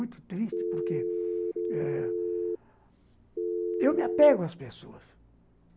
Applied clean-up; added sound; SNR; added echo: none; Telephone; -1 dB; none.